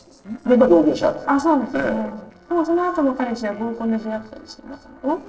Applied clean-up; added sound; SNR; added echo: neural separator model SepFormer DNS4.